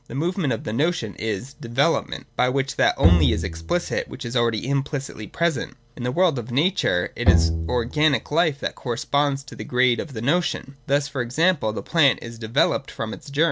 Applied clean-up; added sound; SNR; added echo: none; Bowed string instrument; 0 dB; none.